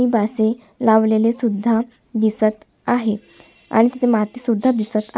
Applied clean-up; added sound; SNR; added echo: none; none; none; none.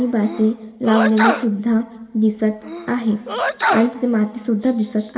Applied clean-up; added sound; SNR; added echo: none; Sneeze; 6 dB; reverberation time 1.4 s.